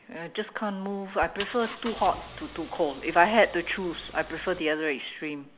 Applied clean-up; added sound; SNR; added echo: none; Engine; 15 dB; none.